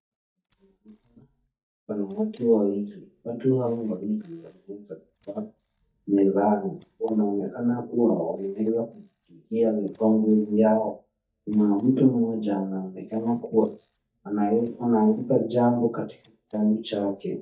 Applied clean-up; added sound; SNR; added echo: neural mask model DeepFilterNet 3.